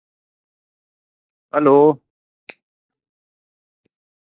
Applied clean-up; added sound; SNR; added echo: neural mask model DeepFilterNet 3.